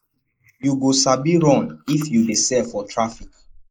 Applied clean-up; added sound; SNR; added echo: neural mask model Resemble Enhance denoiser.